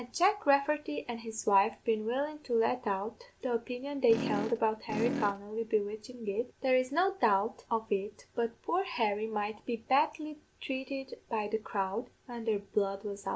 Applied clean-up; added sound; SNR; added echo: none; Fart; 3 dB; none.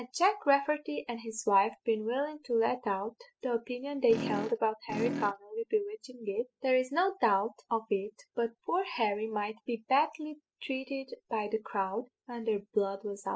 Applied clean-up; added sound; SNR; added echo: classical method spectral subtraction.